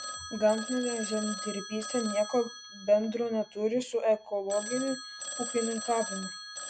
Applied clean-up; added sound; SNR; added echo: none; Telephone; 9 dB; none.